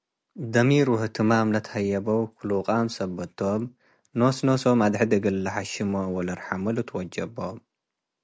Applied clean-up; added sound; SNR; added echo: none; none; none; none.